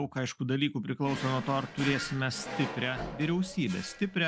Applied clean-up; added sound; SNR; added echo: none; Drawer open or close; 9 dB; none.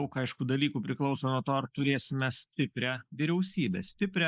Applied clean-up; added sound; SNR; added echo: neural mask model Resemble Enhance denoiser.